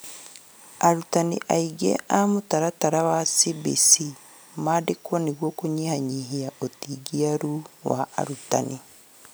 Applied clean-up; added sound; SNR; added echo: none; none; none; none.